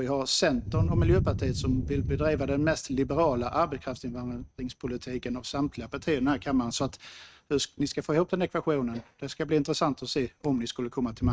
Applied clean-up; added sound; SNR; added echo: neural mask model RNNoise.